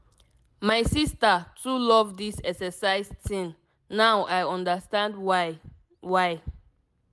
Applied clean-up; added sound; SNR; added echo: none; none; none; none.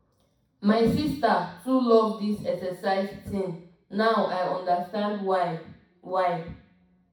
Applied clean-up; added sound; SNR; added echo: none; none; none; reverberation time 0.6 s.